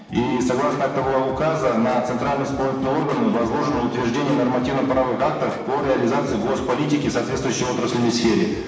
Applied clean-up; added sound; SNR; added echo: none; Scratching (performance technique); 20 dB; reverberation time 1.3 s.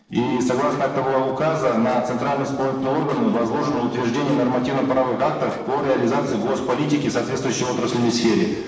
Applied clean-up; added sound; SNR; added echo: neural separator model SepFormer DNS4.